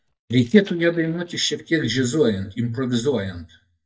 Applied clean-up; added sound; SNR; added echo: neural mask model DeepFilterNet 3.